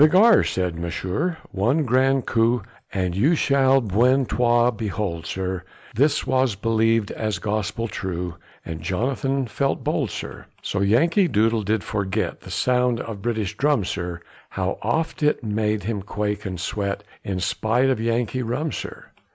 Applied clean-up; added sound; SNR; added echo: none; none; none; none.